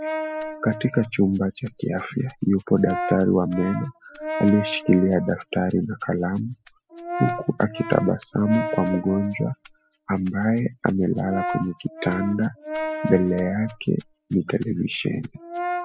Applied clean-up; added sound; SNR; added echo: classical method spectral subtraction.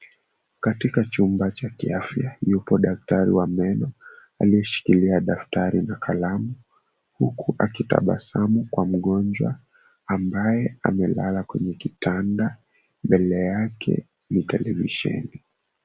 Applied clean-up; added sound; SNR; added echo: none; none; none; none.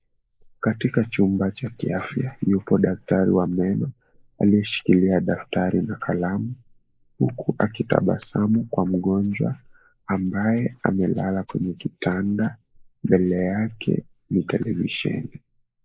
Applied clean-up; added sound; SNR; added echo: neural mask model Resemble Enhance denoiser.